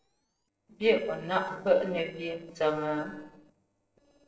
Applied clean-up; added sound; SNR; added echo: neural separator model SepFormer DNS4.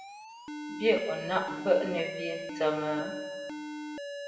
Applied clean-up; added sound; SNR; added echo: none; Alarm; 7 dB; reverberation time 1.1 s.